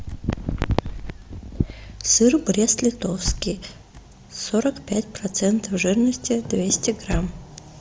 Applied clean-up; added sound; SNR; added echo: none; Squeak / Slam / Wood; 14 dB; none.